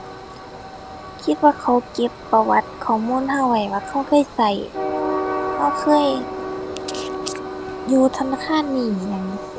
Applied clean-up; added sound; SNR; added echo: none; Train; 8 dB; none.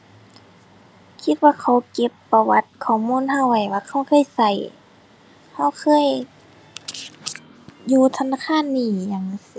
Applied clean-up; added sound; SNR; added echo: none; none; none; none.